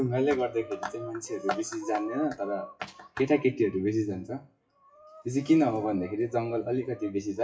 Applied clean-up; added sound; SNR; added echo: classical method WPE with log-MMSE.